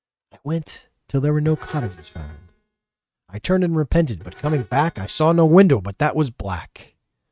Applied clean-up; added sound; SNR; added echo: neural mask model RNNoise.